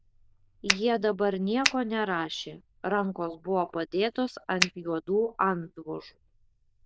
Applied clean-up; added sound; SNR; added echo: neural diffusion model UNIVERSE++.